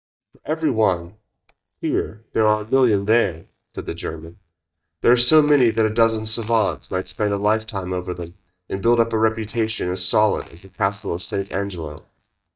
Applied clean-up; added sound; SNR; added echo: neural mask model DeepFilterNet 3.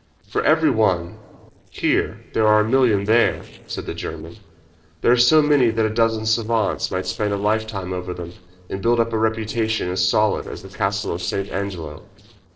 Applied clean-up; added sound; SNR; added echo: neural separator model SepFormer DNS4.